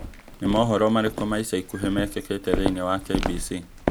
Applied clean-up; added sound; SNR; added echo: none; Walk, footsteps; 5 dB; none.